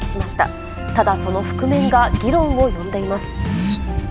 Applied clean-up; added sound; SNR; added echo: none; Accelerating, revving, vroom / Car; 3 dB; none.